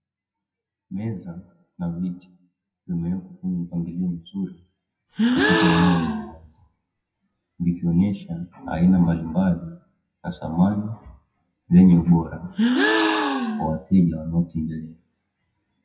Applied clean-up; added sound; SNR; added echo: classical method WPE with log-MMSE.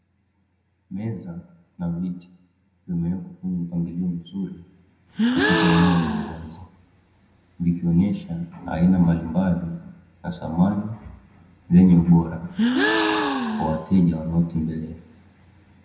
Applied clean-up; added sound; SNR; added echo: none; Gasp; 2 dB; reverberation time 0.8 s.